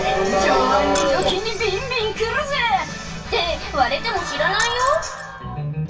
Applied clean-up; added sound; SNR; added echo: none; Keys jangling; 14 dB; reverberation time 0.2 s.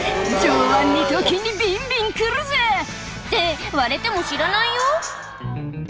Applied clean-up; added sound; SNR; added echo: none; none; none; none.